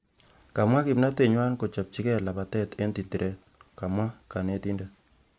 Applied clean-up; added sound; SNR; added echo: none; none; none; none.